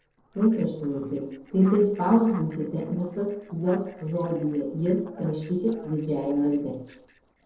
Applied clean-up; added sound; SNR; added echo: neural separator model SepFormer DNS4.